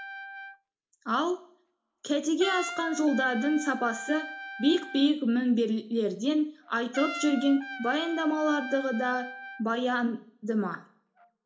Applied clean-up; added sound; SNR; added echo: none; Trumpet; 13 dB; reverberation time 0.4 s.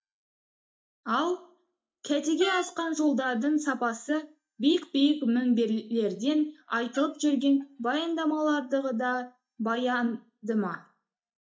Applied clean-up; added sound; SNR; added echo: neural mask model DeepFilterNet 3.